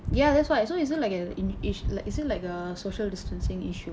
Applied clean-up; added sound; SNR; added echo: none; none; none; none.